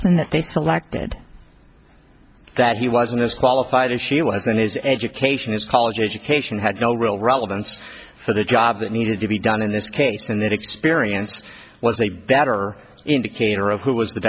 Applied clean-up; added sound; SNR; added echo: none; none; none; none.